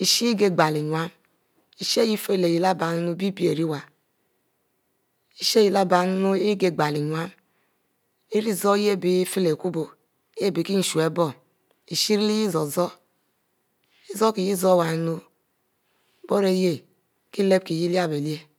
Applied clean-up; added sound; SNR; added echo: none; none; none; none.